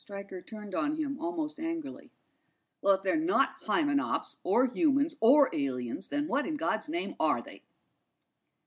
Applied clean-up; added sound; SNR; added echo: none; none; none; none.